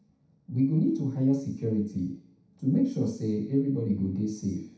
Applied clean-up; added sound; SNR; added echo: none; none; none; reverberation time 0.7 s.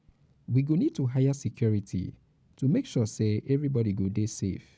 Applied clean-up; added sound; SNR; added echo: none; none; none; none.